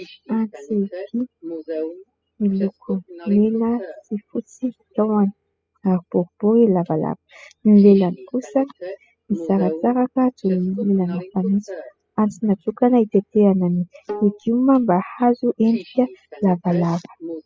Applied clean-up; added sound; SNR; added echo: classical method spectral subtraction.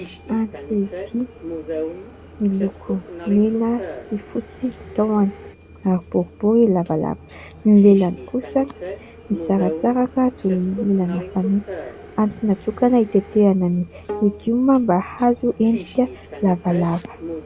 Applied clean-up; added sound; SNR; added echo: none; Subway, metro, underground + Bowed string instrument; 14 dB; none.